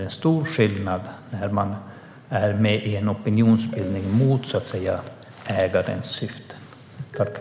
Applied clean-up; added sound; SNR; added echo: none; none; none; none.